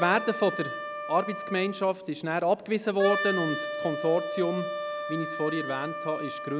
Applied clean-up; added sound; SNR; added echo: none; Wind instrument, woodwind instrument; 6 dB; none.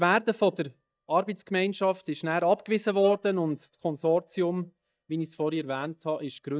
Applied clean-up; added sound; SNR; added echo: neural mask model DeepFilterNet 3.